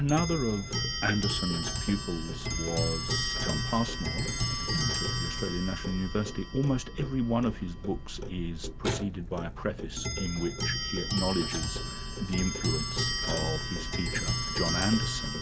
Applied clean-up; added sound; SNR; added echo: none; Clock; 0 dB; none.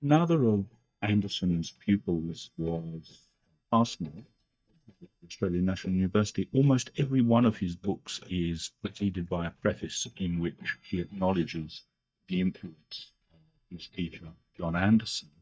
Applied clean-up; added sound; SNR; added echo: neural mask model DeepFilterNet 3.